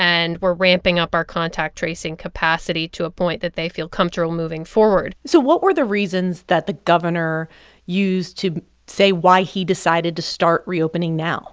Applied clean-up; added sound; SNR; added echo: none; none; none; none.